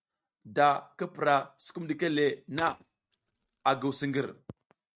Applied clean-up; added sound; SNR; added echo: neural mask model RNNoise.